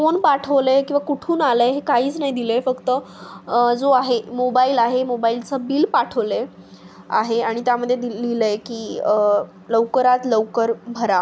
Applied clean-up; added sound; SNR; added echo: none; none; none; none.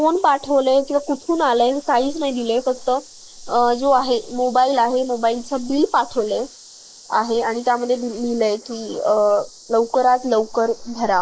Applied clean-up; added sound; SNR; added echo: neural mask model Resemble Enhance denoiser.